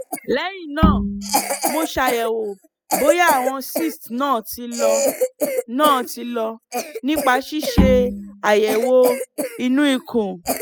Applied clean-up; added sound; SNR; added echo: classical method spectral subtraction.